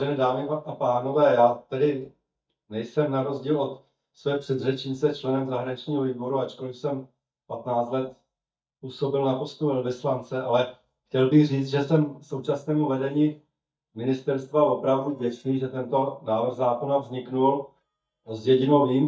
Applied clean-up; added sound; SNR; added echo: neural mask model DeepFilterNet 3.